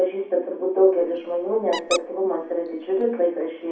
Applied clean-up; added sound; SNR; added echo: none; Squeak; 13 dB; reverberation time 0.6 s.